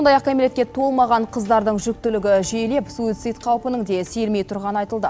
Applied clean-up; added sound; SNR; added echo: none; none; none; none.